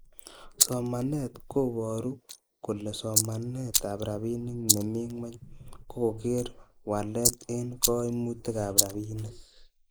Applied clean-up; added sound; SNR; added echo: neural mask model Resemble Enhance denoiser.